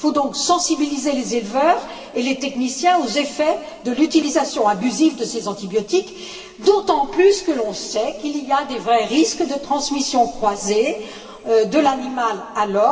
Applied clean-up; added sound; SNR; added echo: none; none; none; reverberation time 2.3 s.